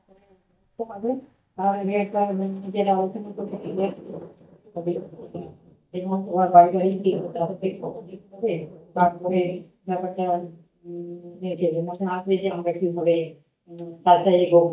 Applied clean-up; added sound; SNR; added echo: neural mask model DeepFilterNet 3.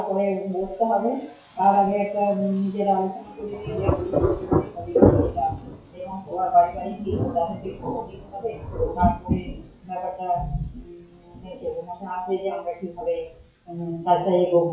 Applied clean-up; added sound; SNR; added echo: classical method WPE with log-MMSE.